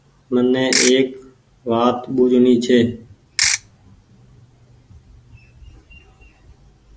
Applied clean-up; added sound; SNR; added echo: none; Ratchet, pawl / Percussion; -2 dB; none.